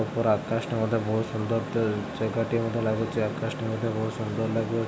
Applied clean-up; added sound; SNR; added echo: none; none; none; none.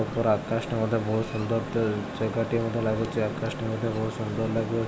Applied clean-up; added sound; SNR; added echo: none; Mechanisms + Livestock, farm animals, working animals; 19 dB; none.